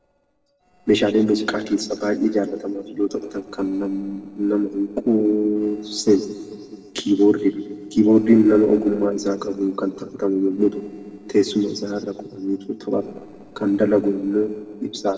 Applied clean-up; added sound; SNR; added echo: neural separator model SepFormer DNS4.